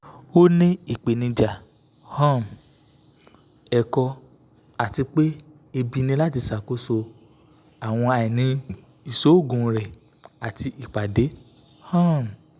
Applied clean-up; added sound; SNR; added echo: none; none; none; none.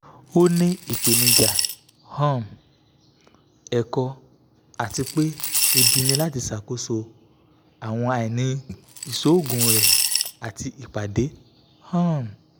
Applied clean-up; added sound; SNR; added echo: none; Coin (dropping) / Glass; -3 dB; none.